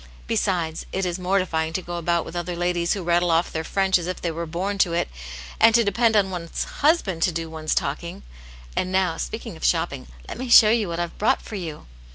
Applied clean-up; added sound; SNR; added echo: none; none; none; none.